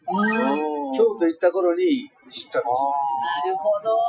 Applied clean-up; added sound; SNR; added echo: classical method Wiener filter.